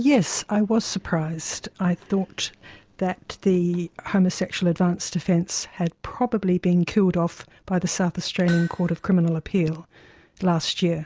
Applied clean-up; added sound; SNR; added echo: none; Hammer; 17 dB; none.